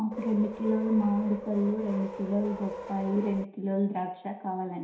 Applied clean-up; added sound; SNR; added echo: none; Subway, metro, underground; 10 dB; reverberation time 0.7 s.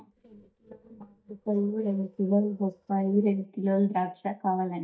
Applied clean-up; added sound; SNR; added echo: neural mask model DeepFilterNet 3.